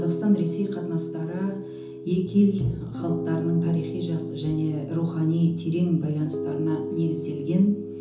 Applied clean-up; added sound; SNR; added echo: none; Piano; 8 dB; reverberation time 0.6 s.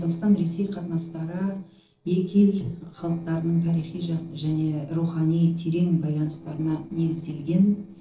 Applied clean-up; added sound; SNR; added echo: neural separator model SepFormer DNS4.